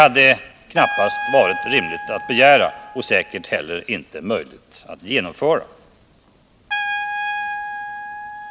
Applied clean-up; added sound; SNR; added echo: none; Trumpet; 9 dB; none.